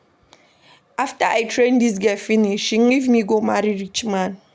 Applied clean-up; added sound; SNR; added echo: none; none; none; none.